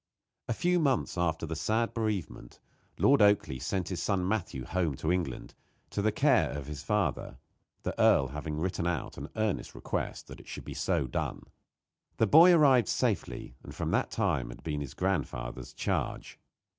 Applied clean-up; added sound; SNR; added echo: none; none; none; none.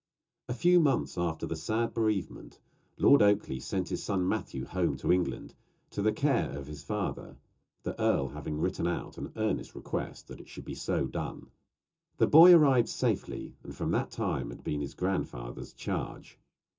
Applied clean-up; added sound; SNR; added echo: none; none; none; reverberation time 0.2 s.